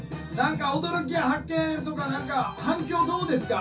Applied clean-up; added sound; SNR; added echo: none; none; none; reverberation time 0.3 s.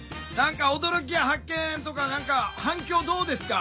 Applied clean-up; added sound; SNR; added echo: none; none; none; none.